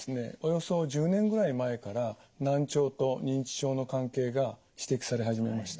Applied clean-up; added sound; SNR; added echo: none; none; none; none.